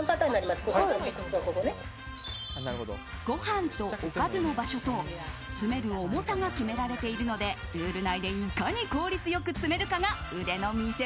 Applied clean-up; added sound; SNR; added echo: none; none; none; none.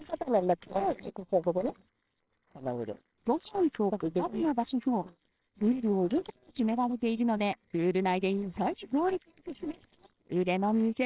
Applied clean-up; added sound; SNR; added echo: neural separator model SepFormer WHAMR!.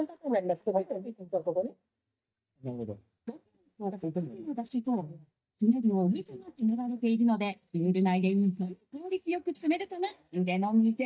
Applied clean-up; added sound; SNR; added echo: neural mask model DeepFilterNet 3.